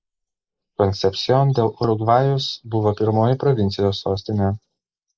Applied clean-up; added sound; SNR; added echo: neural mask model Resemble Enhance denoiser.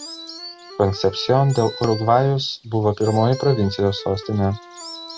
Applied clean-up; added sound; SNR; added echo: none; Wind instrument, woodwind instrument + Insect; 16 dB; none.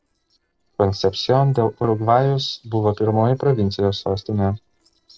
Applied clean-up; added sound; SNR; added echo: neural separator model SepFormer DNS4.